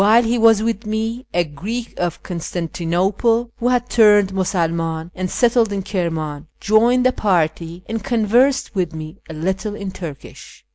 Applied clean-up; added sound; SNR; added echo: none; none; none; none.